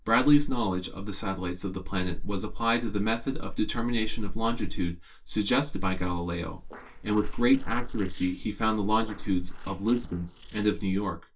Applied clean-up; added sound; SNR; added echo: neural separator model SepFormer DNS4.